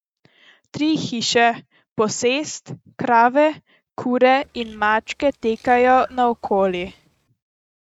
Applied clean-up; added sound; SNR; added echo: neural mask model RNNoise.